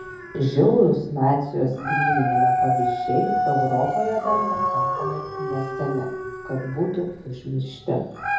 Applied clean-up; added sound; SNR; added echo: none; Dog; 1 dB; reverberation time 0.7 s.